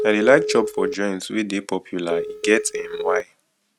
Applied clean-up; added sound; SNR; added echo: neural mask model RNNoise.